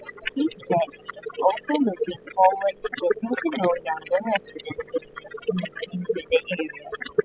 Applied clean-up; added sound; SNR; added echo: classical method spectral subtraction.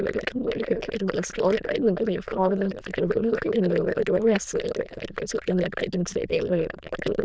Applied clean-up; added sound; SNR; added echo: neural diffusion model UNIVERSE++.